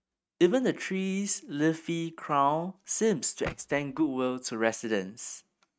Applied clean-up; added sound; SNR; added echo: neural mask model RNNoise.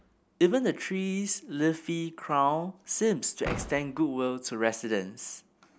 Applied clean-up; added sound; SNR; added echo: none; Slam / Car; 16 dB; none.